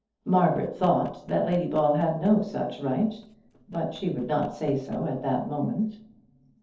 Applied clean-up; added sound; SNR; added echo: neural separator model SepFormer DNS4.